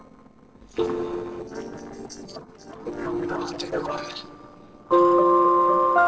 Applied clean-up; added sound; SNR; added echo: neural separator model SepFormer DNS4.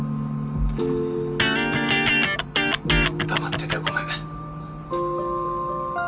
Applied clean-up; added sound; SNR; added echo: none; Electric guitar; -3 dB; reverberation time 0.2 s.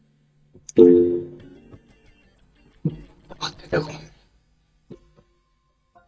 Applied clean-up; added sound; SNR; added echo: neural mask model DeepFilterNet 3.